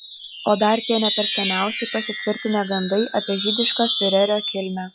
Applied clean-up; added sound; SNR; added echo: classical method log-MMSE.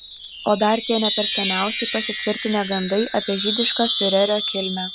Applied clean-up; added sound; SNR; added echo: none; Wind chime; 3 dB; none.